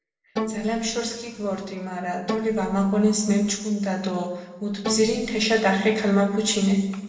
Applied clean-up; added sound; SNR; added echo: neural separator model SepFormer DNS4.